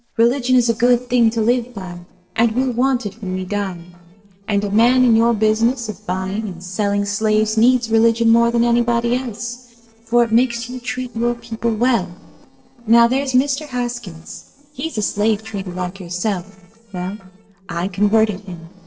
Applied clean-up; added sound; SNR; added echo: neural separator model SepFormer DNS4.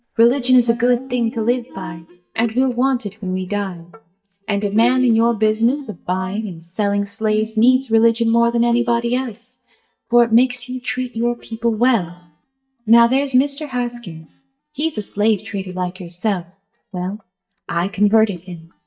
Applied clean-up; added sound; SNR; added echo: neural mask model DeepFilterNet 3.